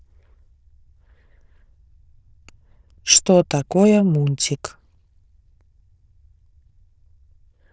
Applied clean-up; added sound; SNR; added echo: neural diffusion model UNIVERSE++.